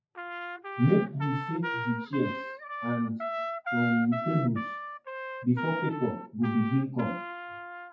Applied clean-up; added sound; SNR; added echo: classical method WPE with log-MMSE.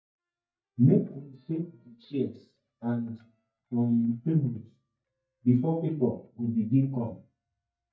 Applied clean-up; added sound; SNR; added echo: neural mask model DeepFilterNet 3.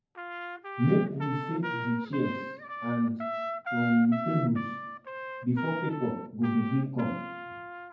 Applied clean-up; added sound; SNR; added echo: none; Trumpet; 7 dB; reverberation time 0.9 s.